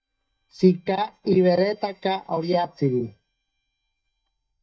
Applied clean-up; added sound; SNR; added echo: neural mask model DeepFilterNet 3.